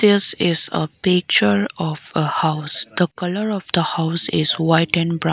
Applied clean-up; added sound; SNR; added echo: none; none; none; none.